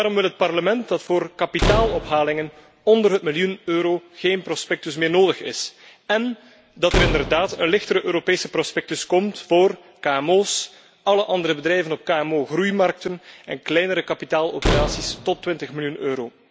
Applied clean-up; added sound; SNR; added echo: none; Slam; 4 dB; none.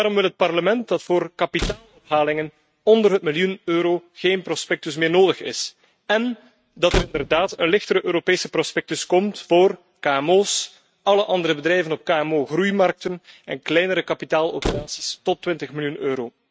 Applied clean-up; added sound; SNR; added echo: neural mask model RNNoise.